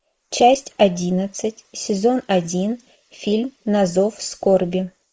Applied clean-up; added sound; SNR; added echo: neural mask model Resemble Enhance denoiser.